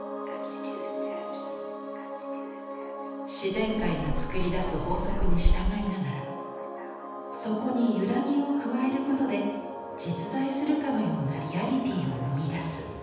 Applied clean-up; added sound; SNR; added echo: none; Insect; -3 dB; reverberation time 1.1 s.